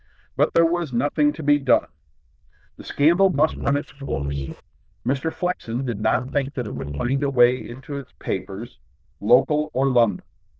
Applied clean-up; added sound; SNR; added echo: neural diffusion model UNIVERSE++.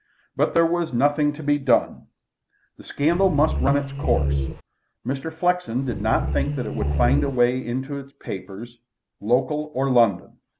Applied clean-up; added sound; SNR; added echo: none; Growling; 1 dB; none.